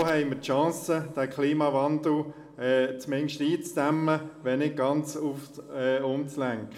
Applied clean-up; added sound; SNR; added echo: none; none; none; reverberation time 1.8 s.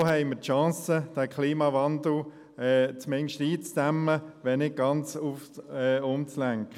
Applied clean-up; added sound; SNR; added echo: none; none; none; none.